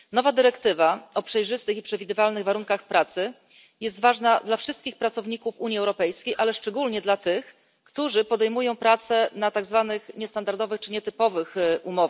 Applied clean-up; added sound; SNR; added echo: none; none; none; none.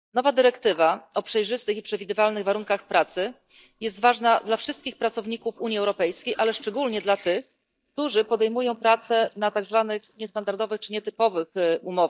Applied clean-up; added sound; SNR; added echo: neural mask model DeepFilterNet 3.